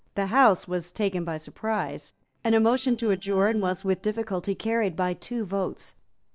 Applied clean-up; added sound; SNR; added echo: neural separator model SepFormer DNS4.